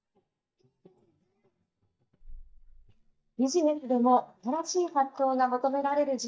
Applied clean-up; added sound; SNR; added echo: neural mask model DeepFilterNet 3.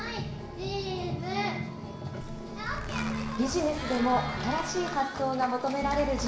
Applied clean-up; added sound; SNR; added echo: none; Zipper (clothing); 12 dB; reverberation time 1.0 s.